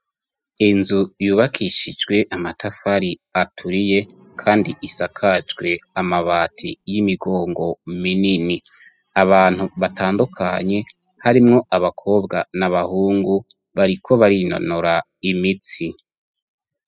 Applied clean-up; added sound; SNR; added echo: classical method spectral subtraction.